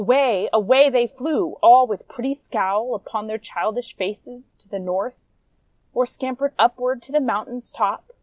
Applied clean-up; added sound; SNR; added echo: none; none; none; none.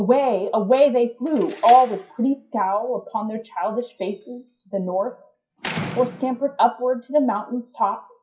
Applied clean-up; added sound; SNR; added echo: classical method WPE with log-MMSE.